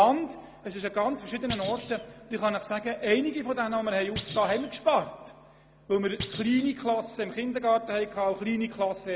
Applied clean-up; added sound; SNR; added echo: none; Thump, thud; 13 dB; none.